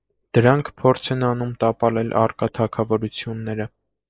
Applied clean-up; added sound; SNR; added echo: neural mask model Resemble Enhance denoiser.